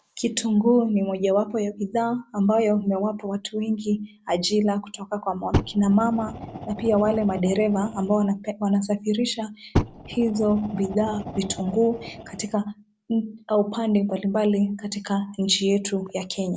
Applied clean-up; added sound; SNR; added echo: none; Fire; 8 dB; none.